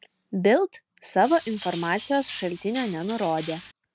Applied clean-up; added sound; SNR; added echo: none; Cutlery, silverware; 7 dB; none.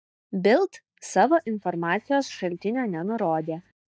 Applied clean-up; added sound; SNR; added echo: neural mask model DeepFilterNet 3.